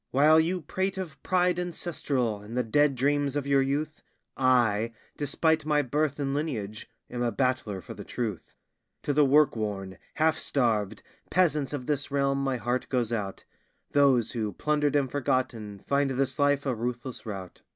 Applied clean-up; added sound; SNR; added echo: none; none; none; none.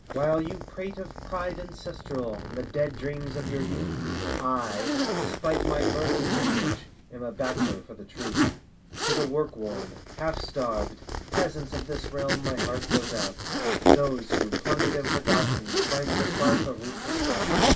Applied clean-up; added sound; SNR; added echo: none; Zipper (clothing); -3 dB; reverberation time 0.1 s.